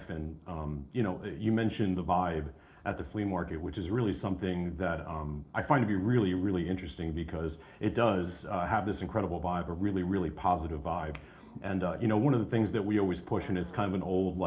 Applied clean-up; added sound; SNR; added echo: neural separator model SepFormer DNS4.